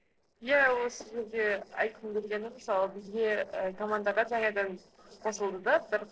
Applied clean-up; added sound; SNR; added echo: neural separator model SepFormer DNS4.